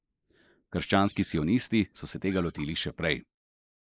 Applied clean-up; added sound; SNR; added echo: neural mask model Resemble Enhance denoiser.